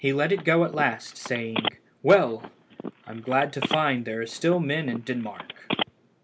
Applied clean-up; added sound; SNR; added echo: none; Telephone; 9 dB; none.